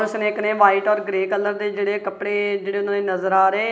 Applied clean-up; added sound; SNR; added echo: none; none; none; none.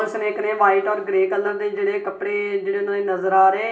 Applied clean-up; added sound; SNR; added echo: none; none; none; reverberation time 0.2 s.